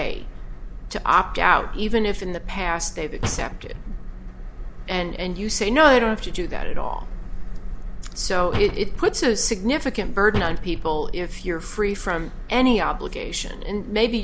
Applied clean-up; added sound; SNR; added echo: none; Slam; 9 dB; none.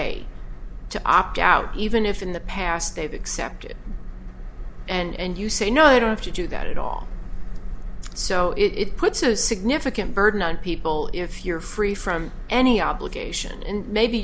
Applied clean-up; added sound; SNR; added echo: none; none; none; none.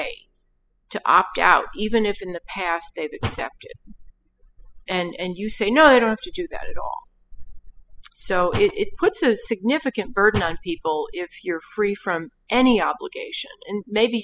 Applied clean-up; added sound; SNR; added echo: classical method spectral subtraction.